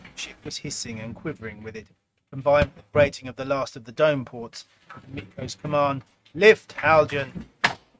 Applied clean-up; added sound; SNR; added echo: neural mask model RNNoise.